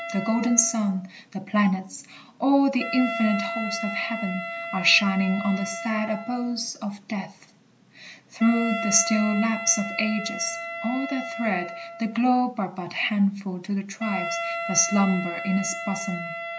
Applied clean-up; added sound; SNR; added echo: none; Wind instrument, woodwind instrument; 8 dB; none.